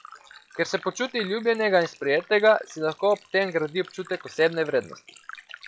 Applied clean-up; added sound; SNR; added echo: classical method log-MMSE.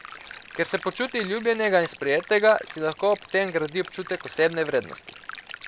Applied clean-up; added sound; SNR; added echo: none; Stream; 16 dB; none.